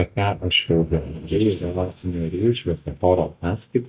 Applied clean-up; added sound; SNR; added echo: neural mask model DeepFilterNet 3.